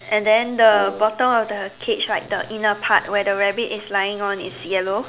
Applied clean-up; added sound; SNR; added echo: none; Brass instrument; 14 dB; none.